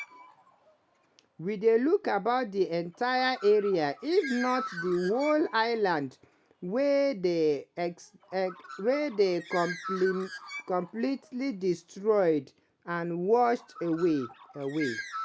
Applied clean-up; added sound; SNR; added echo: none; Bird; 15 dB; none.